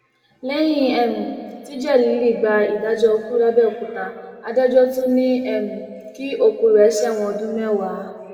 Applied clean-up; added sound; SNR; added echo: none; none; none; reverberation time 1.8 s.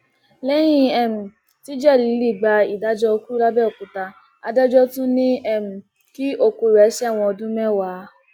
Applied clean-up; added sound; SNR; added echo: none; none; none; none.